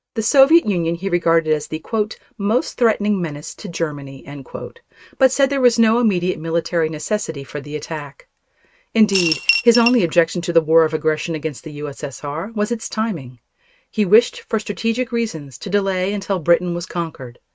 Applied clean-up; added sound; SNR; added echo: neural mask model RNNoise.